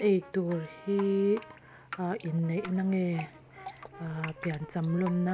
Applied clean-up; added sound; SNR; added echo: none; Brass instrument + Drip; 16 dB; none.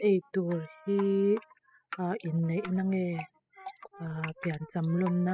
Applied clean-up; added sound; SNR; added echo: classical method spectral subtraction.